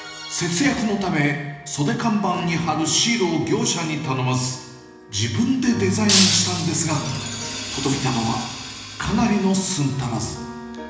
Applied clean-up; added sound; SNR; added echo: none; Shatter; 1 dB; reverberation time 1.0 s.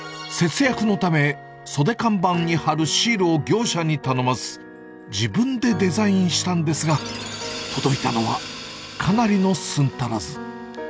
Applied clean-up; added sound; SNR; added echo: none; none; none; none.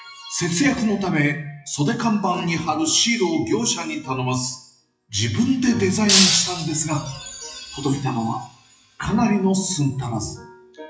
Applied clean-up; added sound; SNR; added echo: classical method WPE with log-MMSE.